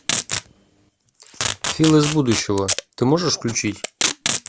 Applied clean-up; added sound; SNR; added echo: none; Packing tape, duct tape; 5 dB; none.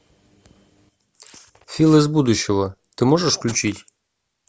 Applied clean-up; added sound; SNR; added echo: none; none; none; none.